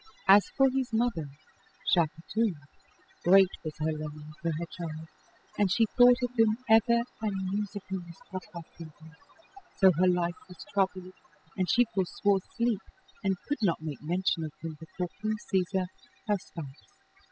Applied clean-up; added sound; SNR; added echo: classical method spectral subtraction.